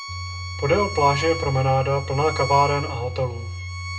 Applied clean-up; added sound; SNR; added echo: none; Bowed string instrument; 11 dB; reverberation time 0.2 s.